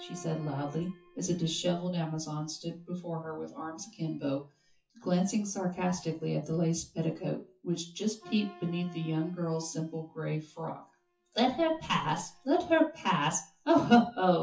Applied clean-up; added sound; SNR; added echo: classical method WPE with log-MMSE.